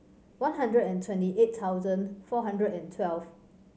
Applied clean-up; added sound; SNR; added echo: none; none; none; none.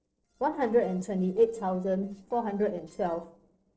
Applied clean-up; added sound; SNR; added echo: neural separator model SepFormer DNS4.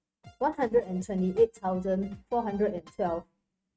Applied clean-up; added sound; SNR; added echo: neural mask model RNNoise.